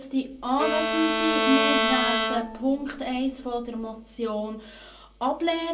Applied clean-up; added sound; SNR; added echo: none; Bowed string instrument; -1 dB; reverberation time 0.2 s.